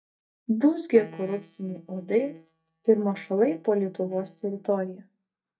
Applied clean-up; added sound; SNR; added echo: neural mask model DeepFilterNet 3.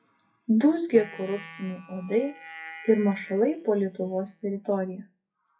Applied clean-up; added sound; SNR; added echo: classical method WPE with log-MMSE.